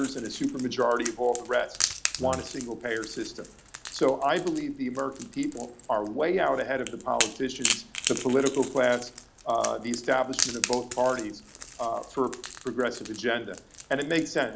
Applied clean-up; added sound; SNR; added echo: none; Crack / Crackle; 8 dB; none.